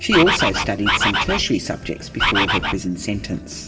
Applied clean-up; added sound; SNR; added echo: none; Bird; -3 dB; reverberation time 1.9 s.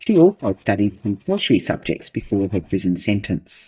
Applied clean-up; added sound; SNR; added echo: neural mask model DeepFilterNet 3.